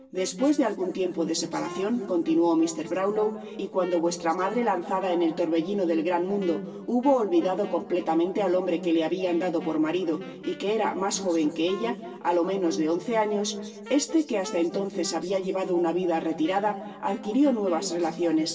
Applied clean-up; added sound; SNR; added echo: none; Wind instrument, woodwind instrument; 20 dB; reverberation time 1.7 s.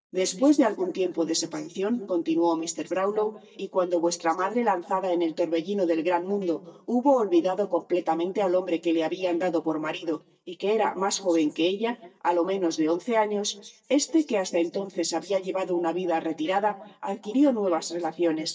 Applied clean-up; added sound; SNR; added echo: neural mask model DeepFilterNet 3.